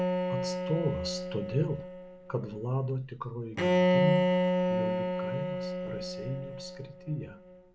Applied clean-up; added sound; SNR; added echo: none; Bowed string instrument; -5 dB; none.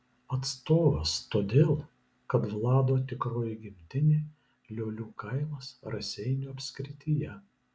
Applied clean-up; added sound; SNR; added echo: none; none; none; none.